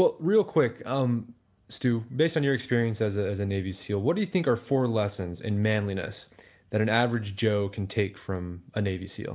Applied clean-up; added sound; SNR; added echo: none; none; none; none.